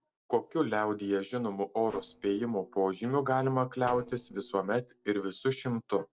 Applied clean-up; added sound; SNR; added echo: neural separator model SepFormer DNS4.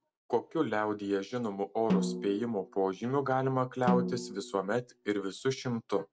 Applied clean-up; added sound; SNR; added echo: none; Snare drum; 4 dB; none.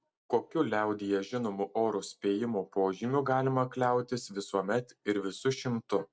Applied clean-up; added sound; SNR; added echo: none; none; none; none.